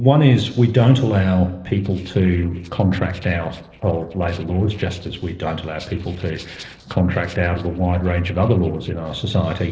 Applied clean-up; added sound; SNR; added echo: neural separator model SepFormer DNS4.